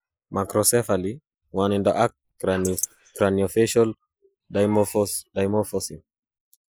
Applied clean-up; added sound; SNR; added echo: neural mask model Resemble Enhance denoiser.